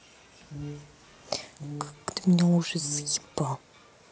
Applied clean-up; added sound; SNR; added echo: none; Brass instrument; 13 dB; none.